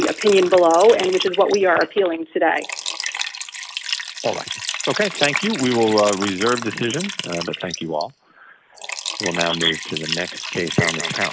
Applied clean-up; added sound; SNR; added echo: none; Liquid; 8 dB; none.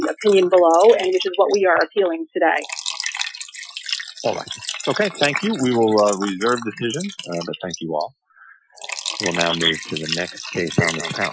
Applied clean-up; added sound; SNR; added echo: classical method Wiener filter.